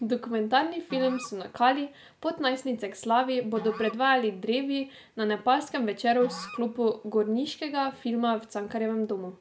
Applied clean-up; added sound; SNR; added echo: none; Musical instrument; 20 dB; none.